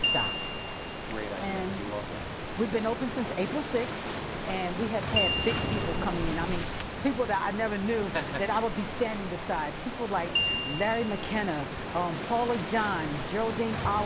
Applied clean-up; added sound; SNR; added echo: none; Glockenspiel + Waves, surf; 2 dB; none.